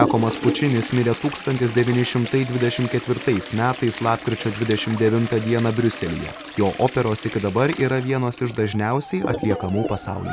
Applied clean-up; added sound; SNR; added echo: none; Toilet flush; 10 dB; none.